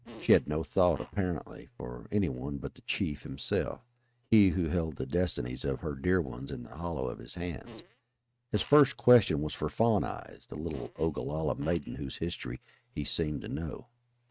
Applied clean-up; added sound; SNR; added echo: neural mask model RNNoise.